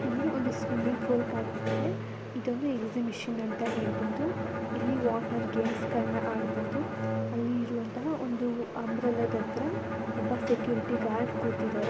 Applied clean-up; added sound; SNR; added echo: none; Bowed string instrument; 3 dB; none.